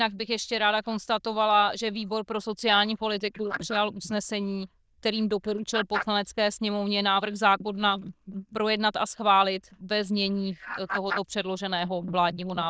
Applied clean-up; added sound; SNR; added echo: neural diffusion model UNIVERSE++.